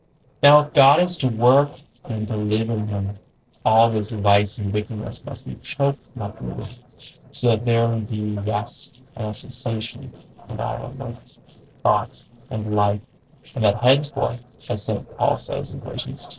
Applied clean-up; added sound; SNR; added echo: neural separator model SepFormer DNS4.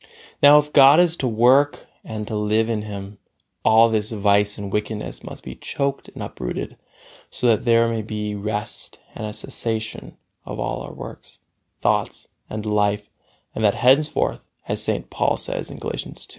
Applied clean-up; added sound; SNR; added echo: none; none; none; none.